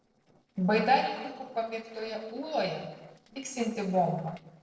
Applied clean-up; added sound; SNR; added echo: neural separator model SepFormer DNS4.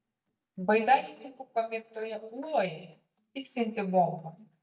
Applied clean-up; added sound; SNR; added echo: neural mask model DeepFilterNet 3.